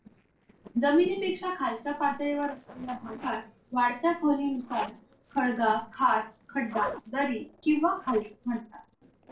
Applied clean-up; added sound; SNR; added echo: neural separator model SepFormer DNS4.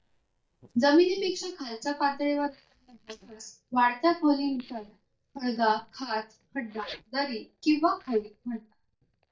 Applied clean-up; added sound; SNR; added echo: neural mask model DeepFilterNet 3.